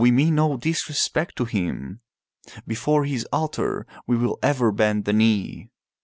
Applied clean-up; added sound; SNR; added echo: none; none; none; none.